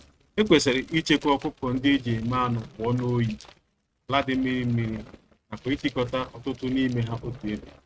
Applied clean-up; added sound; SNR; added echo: neural mask model RNNoise.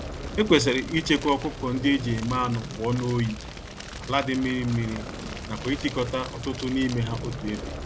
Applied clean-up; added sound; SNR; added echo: none; Fire; 9 dB; none.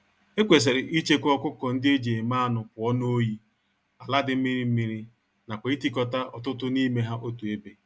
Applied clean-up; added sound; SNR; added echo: none; none; none; none.